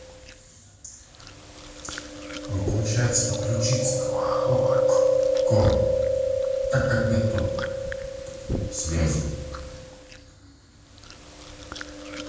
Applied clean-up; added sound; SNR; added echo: none; Chewing, mastication; -2 dB; reverberation time 1.2 s.